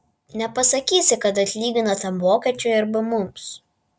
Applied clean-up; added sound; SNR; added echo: none; none; none; none.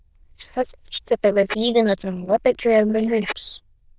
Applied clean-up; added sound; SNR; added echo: neural diffusion model UNIVERSE++.